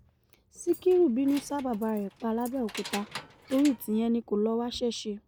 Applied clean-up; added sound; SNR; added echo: none; Keys jangling; 17 dB; none.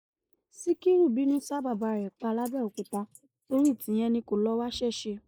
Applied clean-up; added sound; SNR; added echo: neural mask model Resemble Enhance denoiser.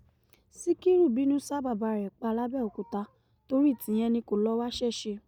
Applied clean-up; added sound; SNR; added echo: none; none; none; none.